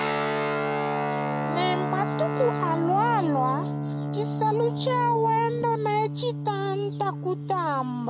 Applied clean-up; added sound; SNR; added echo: none; Guitar; 2 dB; none.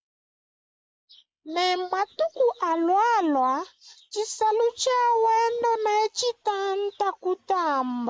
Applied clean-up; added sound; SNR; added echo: neural mask model Resemble Enhance denoiser.